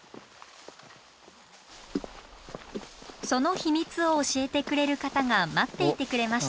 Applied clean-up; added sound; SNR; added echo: none; none; none; none.